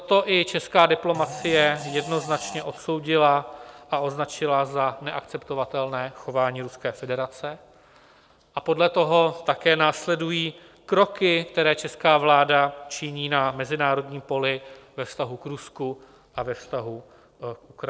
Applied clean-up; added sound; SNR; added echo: none; Fart; 13 dB; none.